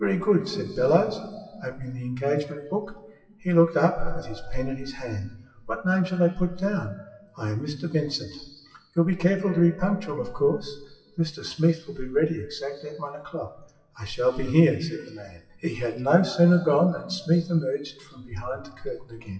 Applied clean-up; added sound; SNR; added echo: classical method WPE with log-MMSE.